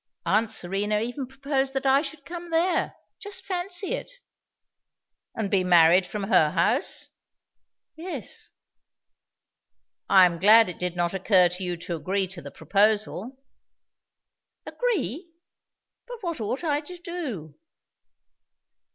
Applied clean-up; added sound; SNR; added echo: none; none; none; none.